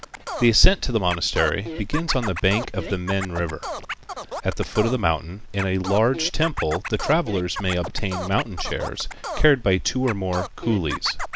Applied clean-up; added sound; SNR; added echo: none; Scratching (performance technique); 11 dB; none.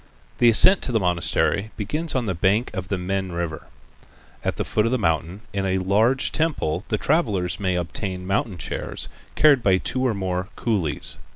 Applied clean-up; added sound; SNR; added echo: none; none; none; none.